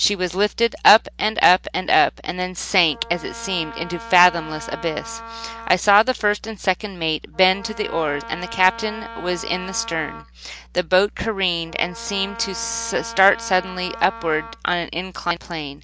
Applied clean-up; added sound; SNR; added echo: none; Wind instrument, woodwind instrument; 15 dB; none.